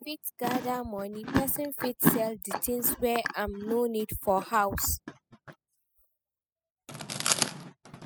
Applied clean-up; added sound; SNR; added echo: classical method spectral subtraction.